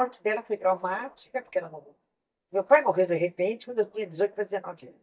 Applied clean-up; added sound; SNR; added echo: neural mask model DeepFilterNet 3.